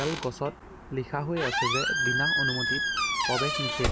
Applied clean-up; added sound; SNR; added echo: none; Squeak; -4 dB; none.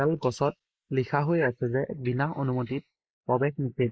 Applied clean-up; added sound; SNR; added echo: neural mask model Resemble Enhance denoiser.